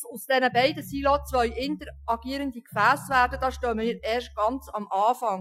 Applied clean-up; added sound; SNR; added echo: classical method Wiener filter.